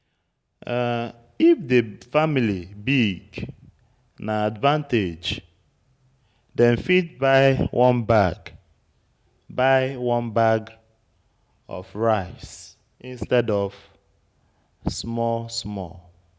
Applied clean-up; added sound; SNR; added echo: none; none; none; none.